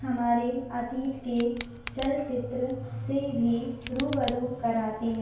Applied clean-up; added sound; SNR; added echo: none; Tick; 9 dB; reverberation time 0.5 s.